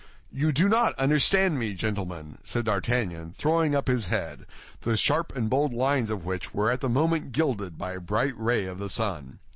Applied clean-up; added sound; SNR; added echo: none; none; none; none.